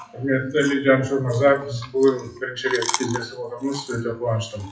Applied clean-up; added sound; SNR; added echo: classical method WPE with log-MMSE.